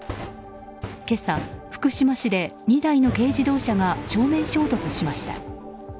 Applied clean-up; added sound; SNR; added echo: none; Fire; 12 dB; none.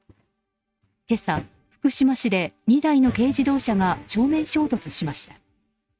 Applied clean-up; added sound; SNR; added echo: neural mask model RNNoise.